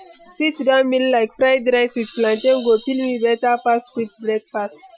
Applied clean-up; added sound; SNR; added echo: classical method Wiener filter.